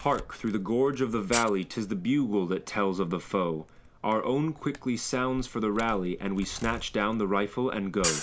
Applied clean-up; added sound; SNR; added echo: none; Camera; 12 dB; none.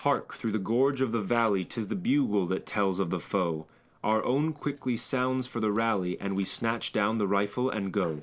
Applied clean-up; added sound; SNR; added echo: neural separator model SepFormer DNS4.